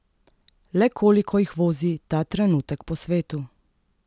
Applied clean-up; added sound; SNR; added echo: none; none; none; none.